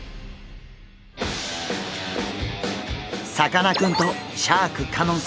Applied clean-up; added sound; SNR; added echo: none; none; none; none.